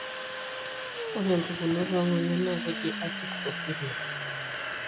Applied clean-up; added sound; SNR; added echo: none; Domestic sounds, home sounds; 3 dB; none.